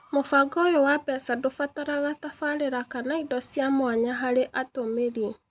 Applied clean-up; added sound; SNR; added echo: none; none; none; none.